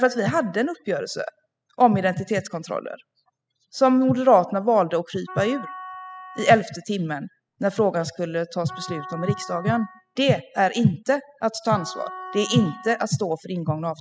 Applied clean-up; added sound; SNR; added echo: classical method spectral subtraction.